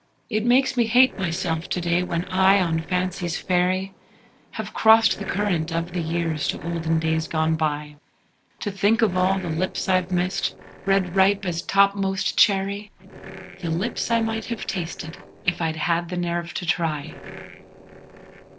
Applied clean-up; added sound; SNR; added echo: neural separator model SepFormer DNS4.